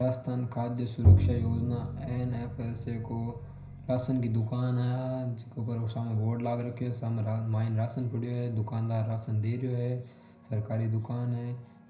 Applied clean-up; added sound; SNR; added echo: none; Bowed string instrument; -3 dB; reverberation time 0.5 s.